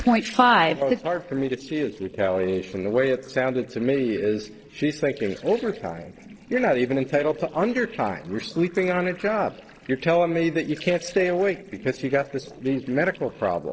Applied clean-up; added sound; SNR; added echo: neural separator model SepFormer DNS4.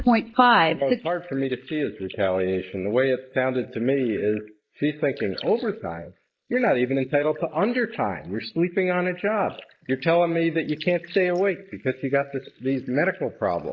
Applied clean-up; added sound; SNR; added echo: neural mask model Resemble Enhance denoiser.